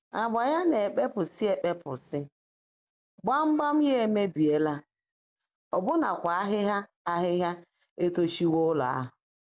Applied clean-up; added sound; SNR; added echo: none; none; none; none.